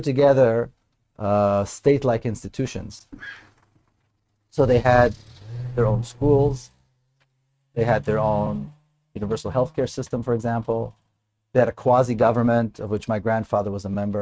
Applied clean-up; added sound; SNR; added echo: neural mask model RNNoise.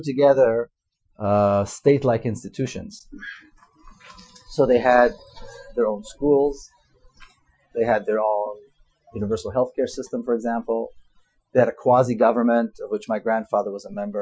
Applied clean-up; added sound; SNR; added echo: classical method Wiener filter.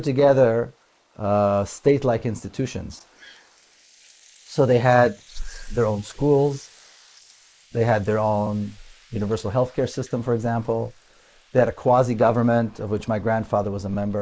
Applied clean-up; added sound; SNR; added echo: neural mask model Resemble Enhance denoiser.